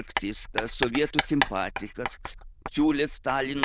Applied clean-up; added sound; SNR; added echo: neural diffusion model UNIVERSE++.